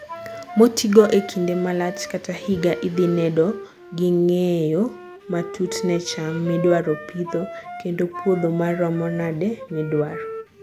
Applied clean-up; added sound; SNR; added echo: none; Wind instrument, woodwind instrument; 13 dB; none.